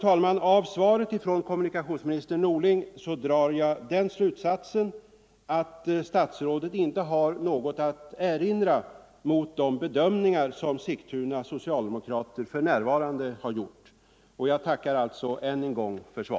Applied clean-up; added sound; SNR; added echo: none; none; none; none.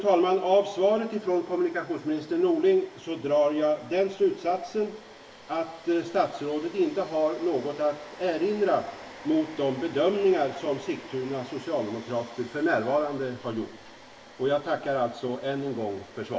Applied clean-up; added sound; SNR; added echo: none; Domestic sounds, home sounds; 20 dB; reverberation time 0.8 s.